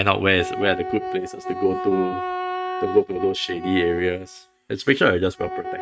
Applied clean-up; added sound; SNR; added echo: neural mask model RNNoise.